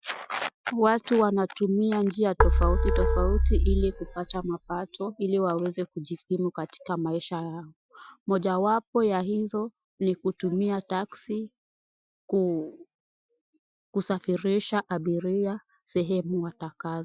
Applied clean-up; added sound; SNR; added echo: classical method Wiener filter.